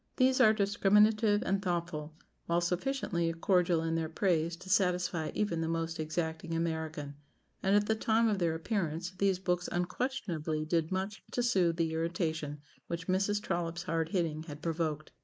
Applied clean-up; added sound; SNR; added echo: neural mask model Resemble Enhance denoiser.